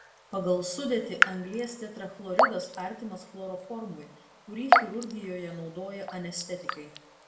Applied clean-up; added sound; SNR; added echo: none; Raindrop / Drip; -4 dB; reverberation time 0.6 s.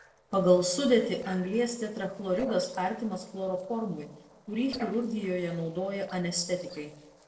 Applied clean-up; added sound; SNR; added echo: neural separator model SepFormer DNS4.